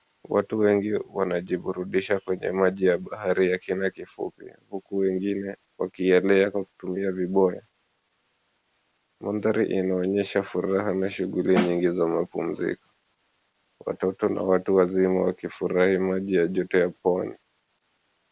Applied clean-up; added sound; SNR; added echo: none; Snare drum; 6 dB; none.